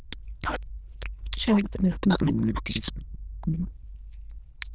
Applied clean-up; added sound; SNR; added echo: neural diffusion model UNIVERSE++.